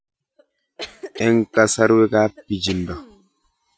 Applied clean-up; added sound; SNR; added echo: none; Cough; 20 dB; none.